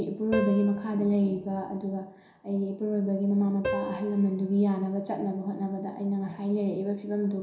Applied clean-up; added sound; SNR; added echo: none; Piano; 11 dB; reverberation time 0.7 s.